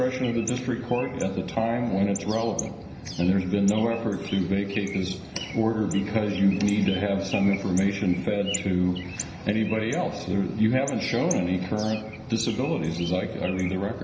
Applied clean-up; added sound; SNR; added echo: none; Bird; 15 dB; reverberation time 0.9 s.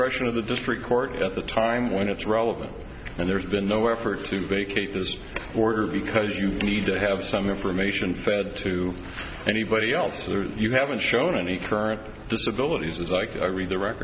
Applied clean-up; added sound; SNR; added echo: none; none; none; none.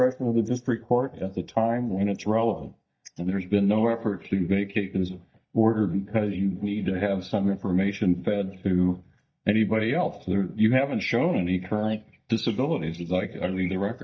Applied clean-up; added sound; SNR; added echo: neural mask model DeepFilterNet 3.